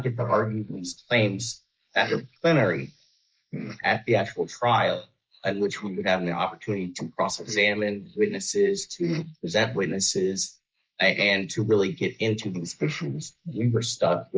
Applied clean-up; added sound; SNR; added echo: neural mask model Resemble Enhance denoiser.